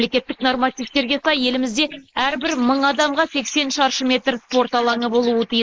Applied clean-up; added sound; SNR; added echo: neural mask model Resemble Enhance denoiser.